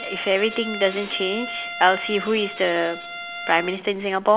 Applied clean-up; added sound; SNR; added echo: none; Bowed string instrument; 11 dB; none.